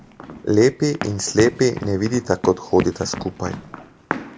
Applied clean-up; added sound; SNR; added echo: none; Run; 11 dB; none.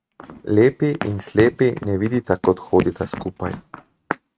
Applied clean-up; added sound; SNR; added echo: neural mask model RNNoise.